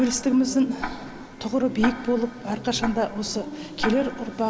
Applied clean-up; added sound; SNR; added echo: none; Tick-tock; 11 dB; none.